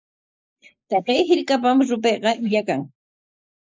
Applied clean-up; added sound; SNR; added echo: neural mask model Resemble Enhance denoiser.